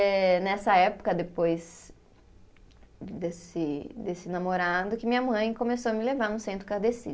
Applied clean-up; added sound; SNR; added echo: none; none; none; none.